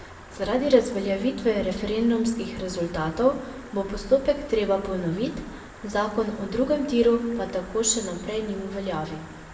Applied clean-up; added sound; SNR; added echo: none; Stream; 18 dB; reverberation time 0.8 s.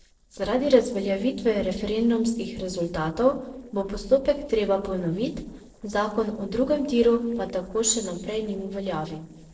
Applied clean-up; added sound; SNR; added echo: neural separator model SepFormer DNS4.